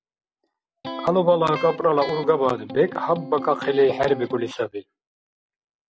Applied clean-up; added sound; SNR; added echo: none; Electric guitar; 12 dB; none.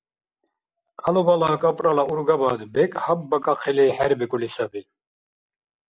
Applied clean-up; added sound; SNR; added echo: none; none; none; none.